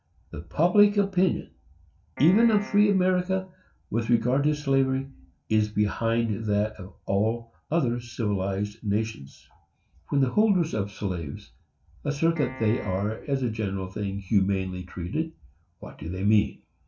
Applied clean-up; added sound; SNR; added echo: none; Piano; 15 dB; reverberation time 0.2 s.